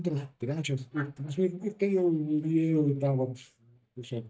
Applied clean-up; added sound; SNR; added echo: neural mask model DeepFilterNet 3.